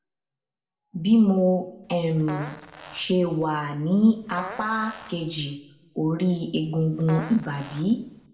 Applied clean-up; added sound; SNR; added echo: none; Fart; 17 dB; reverberation time 0.7 s.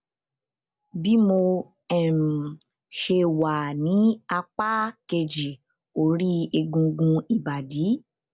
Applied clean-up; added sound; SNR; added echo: none; none; none; none.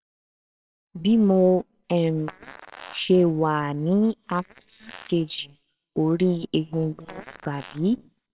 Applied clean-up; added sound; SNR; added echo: neural separator model SepFormer WHAMR!.